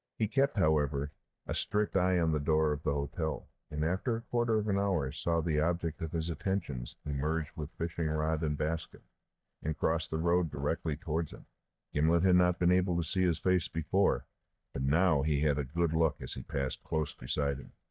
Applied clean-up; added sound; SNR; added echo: neural mask model DeepFilterNet 3.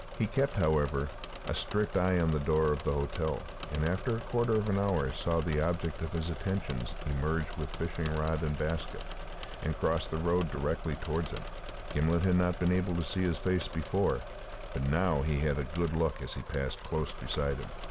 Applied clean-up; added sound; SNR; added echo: none; Engine / Mechanisms; 9 dB; none.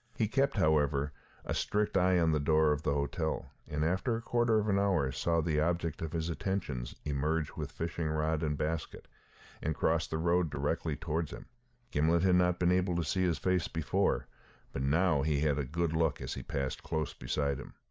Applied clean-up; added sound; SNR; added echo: none; none; none; none.